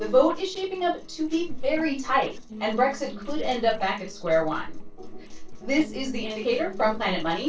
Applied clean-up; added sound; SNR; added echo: neural separator model SepFormer DNS4.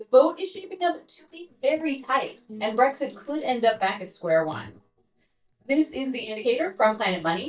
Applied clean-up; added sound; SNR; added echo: neural mask model DeepFilterNet 3.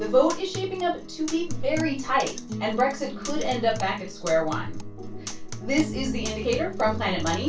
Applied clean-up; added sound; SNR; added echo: none; Acoustic guitar; 11 dB; reverberation time 0.2 s.